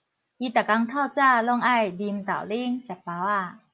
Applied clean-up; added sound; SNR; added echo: none; none; none; none.